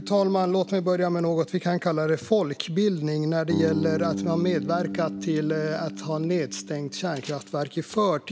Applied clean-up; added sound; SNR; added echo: none; Bass guitar; 10 dB; none.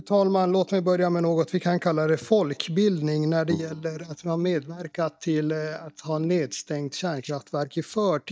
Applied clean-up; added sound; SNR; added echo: neural mask model DeepFilterNet 3.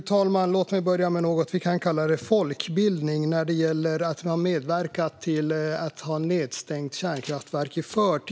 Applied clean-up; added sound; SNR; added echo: none; none; none; none.